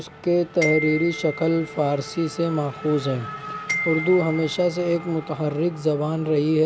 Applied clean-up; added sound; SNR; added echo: none; Race car, auto racing / Accelerating, revving, vroom + Glockenspiel; 10 dB; none.